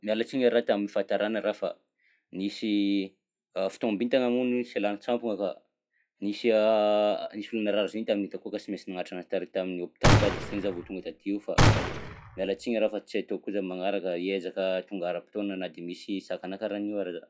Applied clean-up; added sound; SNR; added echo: classical method log-MMSE.